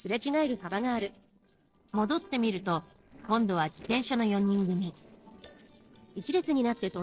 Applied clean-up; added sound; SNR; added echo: neural separator model SepFormer DNS4.